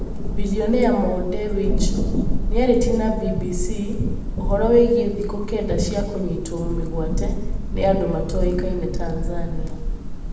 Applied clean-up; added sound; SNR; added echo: none; Thunder / Rain; 0 dB; reverberation time 0.9 s.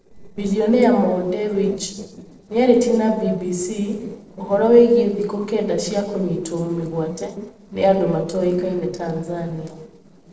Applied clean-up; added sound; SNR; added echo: neural separator model SepFormer DNS4.